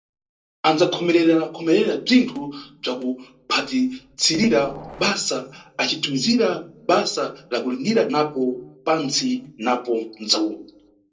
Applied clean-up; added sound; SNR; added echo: none; Train; 16 dB; reverberation time 0.2 s.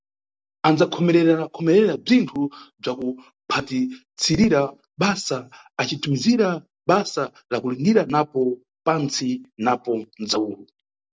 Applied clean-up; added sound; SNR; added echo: none; none; none; none.